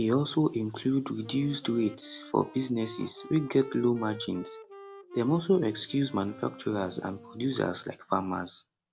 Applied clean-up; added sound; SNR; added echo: none; Wind instrument, woodwind instrument; 19 dB; none.